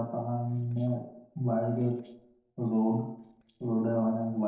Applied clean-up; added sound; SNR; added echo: neural separator model SepFormer DNS4.